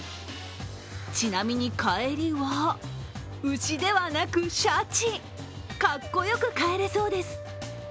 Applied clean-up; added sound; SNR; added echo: none; none; none; none.